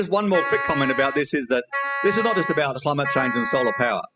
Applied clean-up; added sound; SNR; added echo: classical method spectral subtraction.